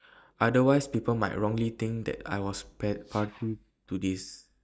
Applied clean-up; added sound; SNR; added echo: neural mask model DeepFilterNet 3.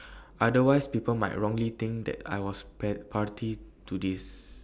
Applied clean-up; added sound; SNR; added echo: none; none; none; none.